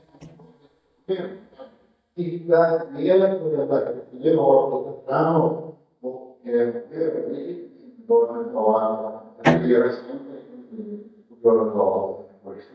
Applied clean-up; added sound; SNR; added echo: neural mask model DeepFilterNet 3.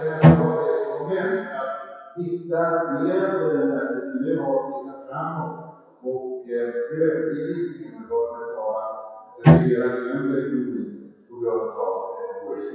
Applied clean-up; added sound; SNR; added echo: classical method WPE with log-MMSE.